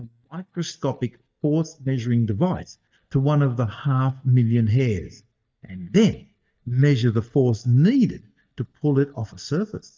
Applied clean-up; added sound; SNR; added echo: neural mask model DeepFilterNet 3.